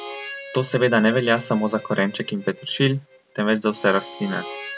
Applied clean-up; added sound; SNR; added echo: none; Harmonica; 15 dB; none.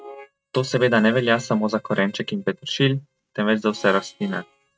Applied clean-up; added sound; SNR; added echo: neural mask model RNNoise.